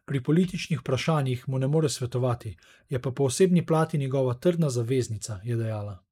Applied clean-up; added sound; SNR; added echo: neural mask model Resemble Enhance denoiser.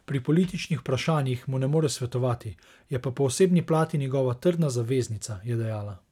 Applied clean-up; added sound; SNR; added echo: none; none; none; none.